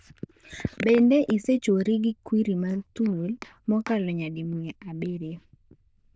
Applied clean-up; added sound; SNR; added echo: neural diffusion model UNIVERSE++.